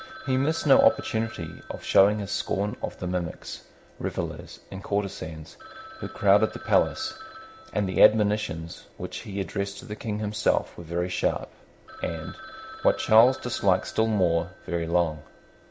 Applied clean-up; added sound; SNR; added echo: none; Telephone; 20 dB; none.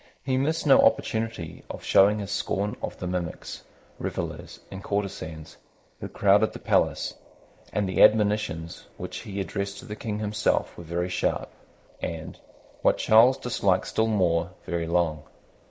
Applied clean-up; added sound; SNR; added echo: neural mask model Resemble Enhance denoiser.